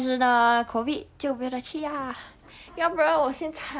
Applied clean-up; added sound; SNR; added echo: none; none; none; none.